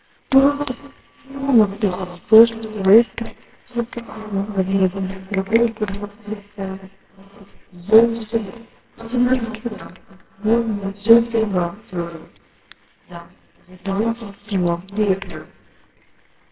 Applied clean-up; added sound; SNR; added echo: neural separator model SepFormer WHAMR!.